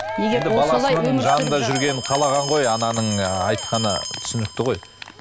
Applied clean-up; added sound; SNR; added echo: none; Cheering + Bell; 7 dB; none.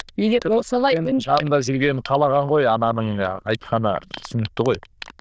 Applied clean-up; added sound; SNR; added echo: neural diffusion model UNIVERSE++.